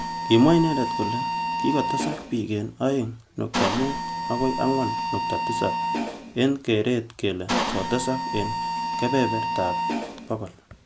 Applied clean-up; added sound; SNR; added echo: none; Mechanisms; 3 dB; none.